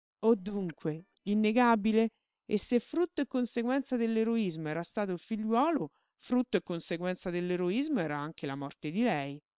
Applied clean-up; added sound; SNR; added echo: neural separator model SepFormer WHAM!.